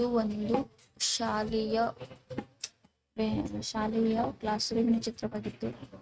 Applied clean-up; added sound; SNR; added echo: neural mask model RNNoise.